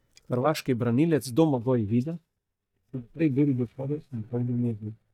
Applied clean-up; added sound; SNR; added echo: neural mask model DeepFilterNet 3.